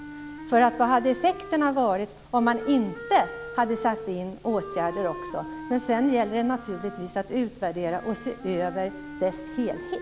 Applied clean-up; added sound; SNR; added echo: none; Wind instrument, woodwind instrument; 13 dB; none.